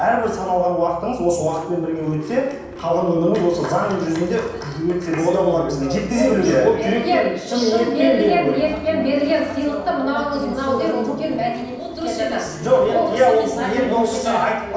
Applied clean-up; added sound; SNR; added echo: none; Engine starting / Car; 19 dB; reverberation time 0.9 s.